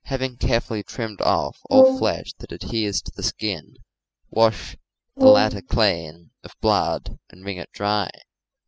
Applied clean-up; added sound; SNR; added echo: classical method spectral subtraction.